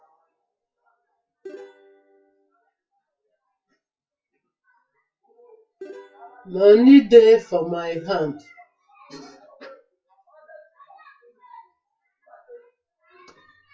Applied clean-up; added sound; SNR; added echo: classical method WPE with log-MMSE.